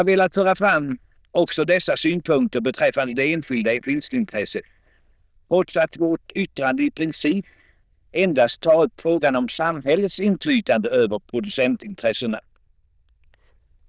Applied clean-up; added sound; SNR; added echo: neural diffusion model UNIVERSE++.